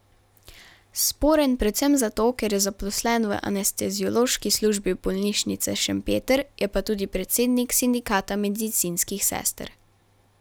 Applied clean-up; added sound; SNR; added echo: none; none; none; none.